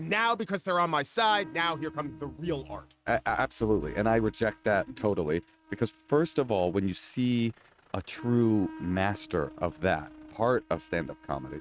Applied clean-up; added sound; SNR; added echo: neural mask model RNNoise.